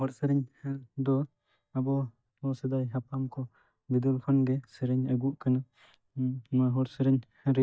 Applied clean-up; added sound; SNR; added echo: neural mask model DeepFilterNet 3.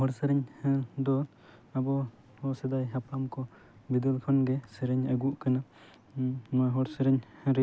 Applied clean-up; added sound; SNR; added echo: none; none; none; none.